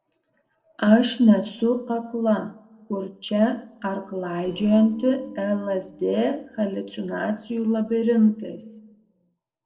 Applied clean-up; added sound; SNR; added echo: neural separator model SepFormer DNS4.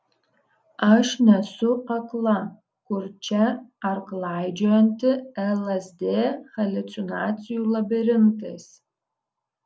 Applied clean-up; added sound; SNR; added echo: none; none; none; none.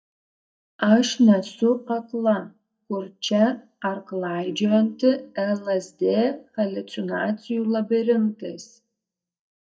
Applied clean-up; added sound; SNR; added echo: neural mask model DeepFilterNet 3.